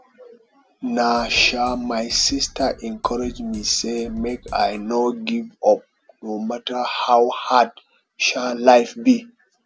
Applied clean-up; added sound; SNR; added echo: none; Drum kit; 18 dB; none.